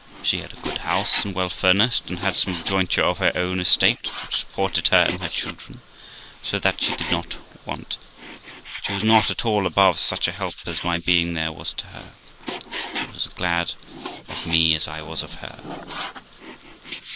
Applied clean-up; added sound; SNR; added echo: neural mask model Resemble Enhance denoiser.